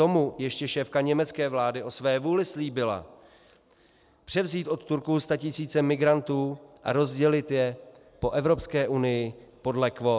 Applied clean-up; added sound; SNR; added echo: none; none; none; none.